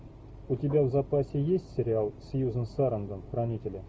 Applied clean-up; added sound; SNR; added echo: none; none; none; none.